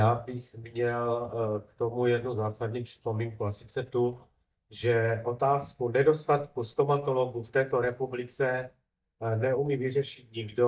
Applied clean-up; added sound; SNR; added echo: neural mask model DeepFilterNet 3.